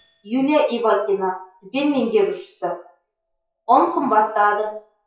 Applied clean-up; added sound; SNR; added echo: classical method WPE with log-MMSE.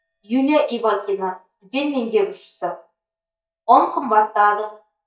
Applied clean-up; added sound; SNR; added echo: neural mask model DeepFilterNet 3.